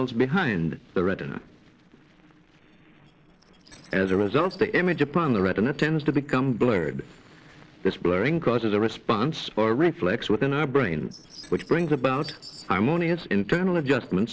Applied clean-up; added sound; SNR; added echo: neural separator model SepFormer DNS4.